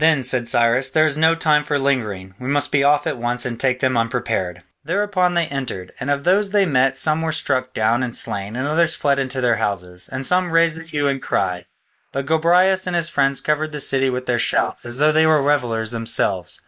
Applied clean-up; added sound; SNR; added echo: neural mask model Resemble Enhance denoiser.